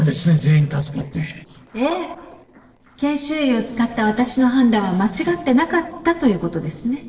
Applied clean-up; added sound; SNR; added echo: neural separator model SepFormer DNS4.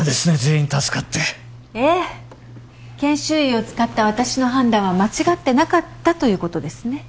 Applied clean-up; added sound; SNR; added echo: none; none; none; none.